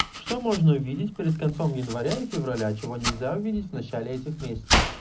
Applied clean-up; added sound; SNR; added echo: none; Domestic sounds, home sounds; 4 dB; reverberation time 0.4 s.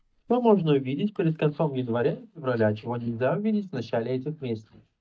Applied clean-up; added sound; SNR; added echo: neural mask model DeepFilterNet 3.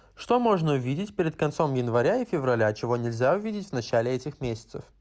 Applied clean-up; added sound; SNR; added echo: none; none; none; none.